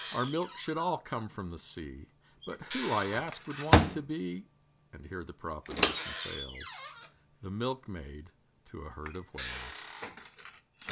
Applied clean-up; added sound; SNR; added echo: none; Microwave oven; -4 dB; none.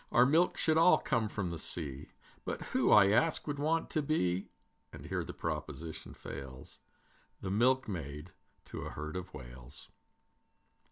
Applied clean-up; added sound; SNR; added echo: none; none; none; none.